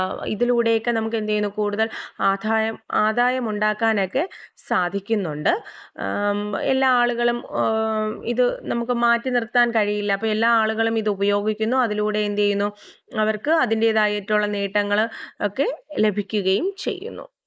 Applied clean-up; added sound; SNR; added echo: neural mask model Resemble Enhance denoiser.